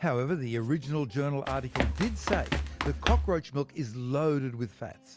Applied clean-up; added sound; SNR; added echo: none; Run; -1 dB; none.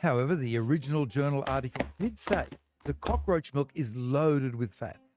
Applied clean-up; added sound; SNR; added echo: neural mask model RNNoise.